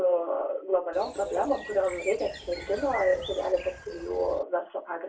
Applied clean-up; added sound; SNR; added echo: none; Bird; 12 dB; reverberation time 0.2 s.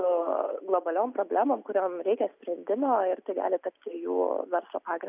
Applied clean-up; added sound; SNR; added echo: none; none; none; none.